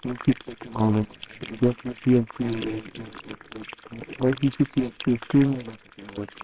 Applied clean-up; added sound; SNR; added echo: neural separator model SepFormer WHAMR!.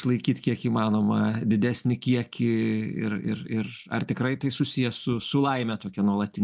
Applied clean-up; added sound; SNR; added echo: none; none; none; none.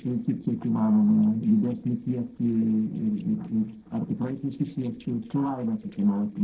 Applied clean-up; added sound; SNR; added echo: neural separator model SepFormer DNS4.